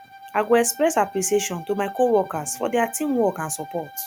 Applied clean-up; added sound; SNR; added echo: none; Bowed string instrument; 18 dB; none.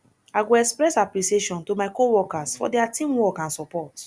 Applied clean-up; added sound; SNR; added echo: none; none; none; none.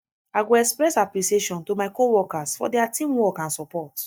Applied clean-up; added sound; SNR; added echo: neural mask model DeepFilterNet 3.